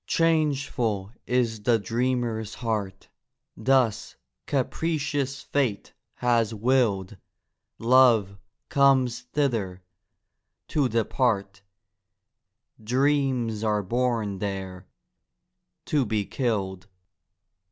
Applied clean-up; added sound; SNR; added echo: none; none; none; none.